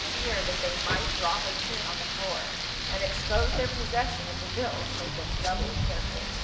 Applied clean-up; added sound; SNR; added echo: none; Rain; -4 dB; reverberation time 1.0 s.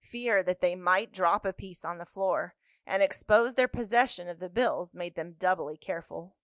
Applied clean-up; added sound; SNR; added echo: none; none; none; none.